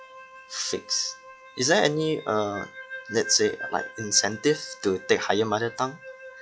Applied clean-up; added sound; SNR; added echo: classical method log-MMSE.